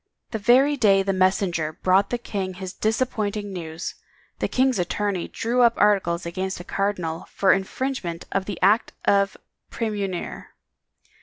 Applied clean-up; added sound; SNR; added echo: none; none; none; none.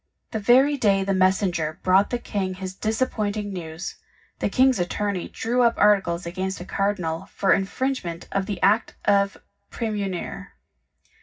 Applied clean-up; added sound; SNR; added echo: none; none; none; reverberation time 0.4 s.